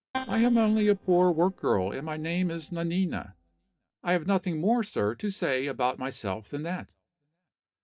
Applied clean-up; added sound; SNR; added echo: neural separator model SepFormer DNS4.